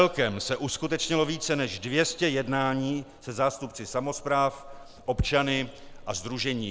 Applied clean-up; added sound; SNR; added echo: none; Livestock, farm animals, working animals; 19 dB; none.